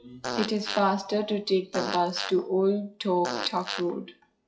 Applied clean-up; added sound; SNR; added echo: classical method WPE with log-MMSE.